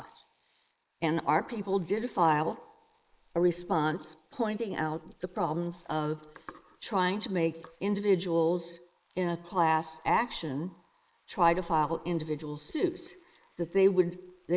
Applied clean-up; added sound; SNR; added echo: neural mask model Resemble Enhance denoiser.